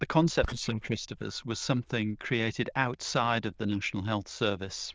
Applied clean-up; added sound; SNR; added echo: neural diffusion model UNIVERSE++.